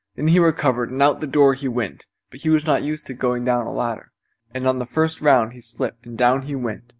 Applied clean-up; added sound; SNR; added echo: none; none; none; none.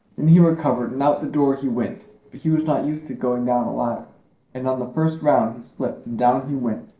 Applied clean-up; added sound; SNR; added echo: neural separator model SepFormer DNS4.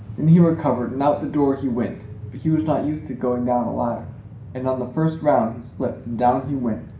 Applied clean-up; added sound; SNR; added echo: none; Train; 15 dB; reverberation time 0.5 s.